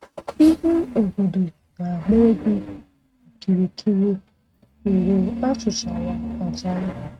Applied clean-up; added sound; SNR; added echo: neural mask model RNNoise.